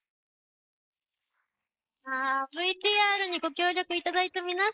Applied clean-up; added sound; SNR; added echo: neural mask model Resemble Enhance denoiser.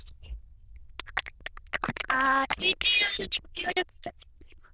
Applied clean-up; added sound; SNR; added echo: neural diffusion model UNIVERSE++.